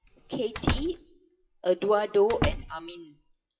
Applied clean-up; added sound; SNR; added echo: classical method WPE with log-MMSE.